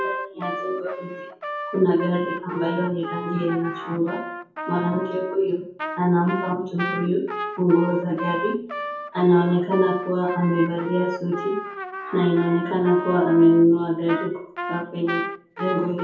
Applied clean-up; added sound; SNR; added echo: none; Trumpet; 10 dB; reverberation time 0.6 s.